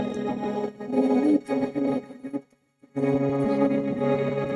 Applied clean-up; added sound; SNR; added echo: neural mask model RNNoise.